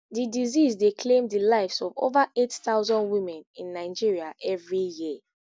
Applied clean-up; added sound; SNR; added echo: none; none; none; none.